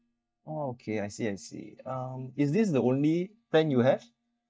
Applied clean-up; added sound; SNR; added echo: neural mask model DeepFilterNet 3.